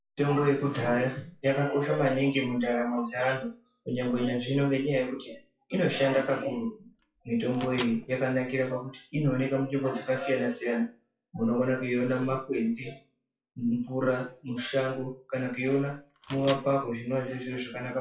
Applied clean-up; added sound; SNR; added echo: classical method WPE with log-MMSE.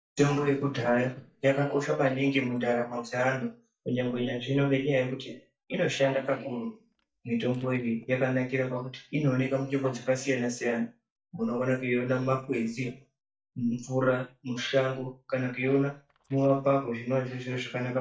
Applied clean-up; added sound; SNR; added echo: neural mask model DeepFilterNet 3.